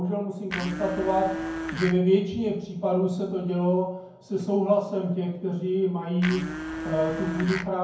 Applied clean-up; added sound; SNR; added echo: none; Domestic sounds, home sounds; 7 dB; reverberation time 0.9 s.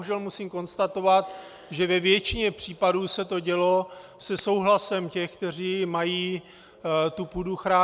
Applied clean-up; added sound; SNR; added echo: none; none; none; none.